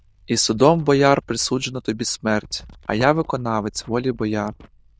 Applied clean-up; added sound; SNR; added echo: neural diffusion model UNIVERSE++.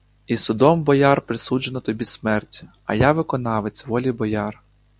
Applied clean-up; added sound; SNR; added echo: none; none; none; none.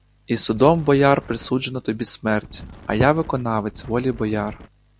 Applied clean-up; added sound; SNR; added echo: none; Wind; 19 dB; none.